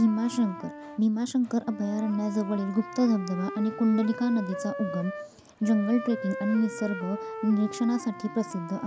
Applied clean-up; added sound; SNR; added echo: none; Wind instrument, woodwind instrument; 11 dB; none.